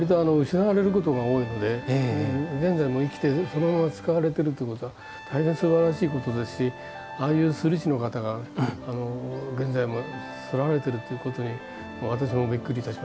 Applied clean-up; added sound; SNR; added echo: none; Trumpet; 20 dB; none.